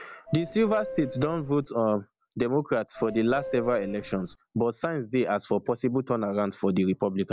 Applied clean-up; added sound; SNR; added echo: none; Subway, metro, underground / Doorbell; 12 dB; none.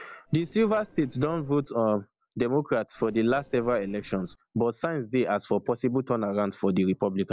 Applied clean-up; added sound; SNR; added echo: neural separator model SepFormer DNS4.